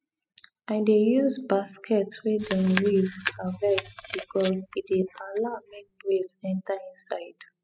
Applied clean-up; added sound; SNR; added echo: classical method spectral subtraction.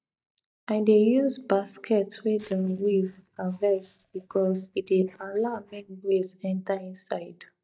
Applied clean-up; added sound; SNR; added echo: neural mask model DeepFilterNet 3.